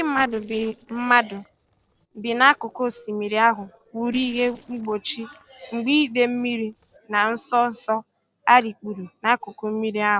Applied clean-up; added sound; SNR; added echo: neural separator model SepFormer DNS4.